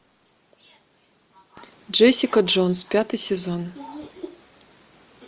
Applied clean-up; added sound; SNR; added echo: none; none; none; none.